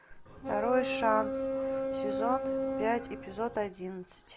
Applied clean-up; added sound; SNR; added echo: none; Boat, Water vehicle; 0 dB; none.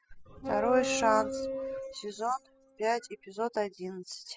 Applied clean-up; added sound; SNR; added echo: classical method spectral subtraction.